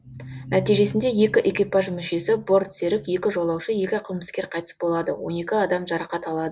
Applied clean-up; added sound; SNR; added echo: none; none; none; none.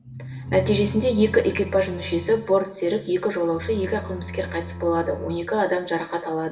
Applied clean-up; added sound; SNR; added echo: none; Bowed string instrument; 13 dB; reverberation time 0.8 s.